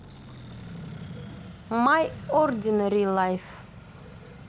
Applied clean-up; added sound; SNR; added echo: none; Accelerating, revving, vroom; 15 dB; none.